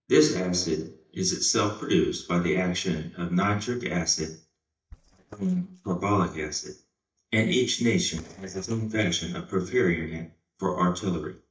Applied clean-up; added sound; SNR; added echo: neural mask model DeepFilterNet 3.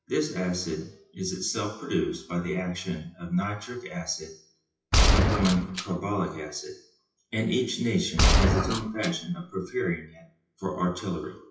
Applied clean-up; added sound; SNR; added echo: classical method WPE with log-MMSE.